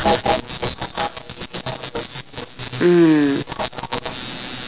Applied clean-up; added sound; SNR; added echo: none; none; none; none.